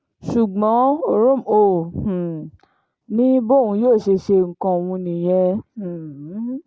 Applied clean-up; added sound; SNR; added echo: none; none; none; none.